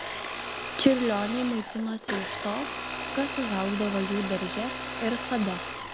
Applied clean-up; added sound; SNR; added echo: none; Domestic sounds, home sounds; 4 dB; none.